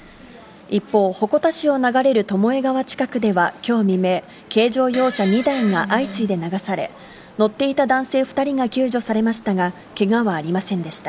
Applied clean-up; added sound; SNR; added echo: none; Fart; 11 dB; none.